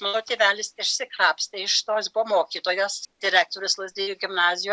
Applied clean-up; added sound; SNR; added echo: none; none; none; none.